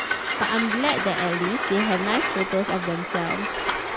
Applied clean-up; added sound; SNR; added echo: none; Train; 0 dB; none.